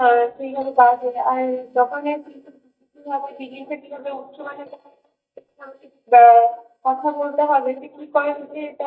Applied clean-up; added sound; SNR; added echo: neural mask model DeepFilterNet 3.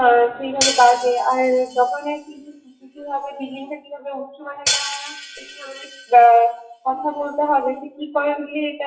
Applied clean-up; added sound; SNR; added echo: classical method WPE with log-MMSE.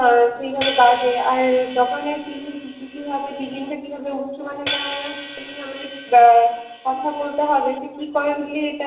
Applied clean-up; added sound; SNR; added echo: none; Hi-hat; 9 dB; reverberation time 0.8 s.